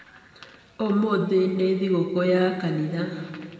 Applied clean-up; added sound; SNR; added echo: none; none; none; reverberation time 1.9 s.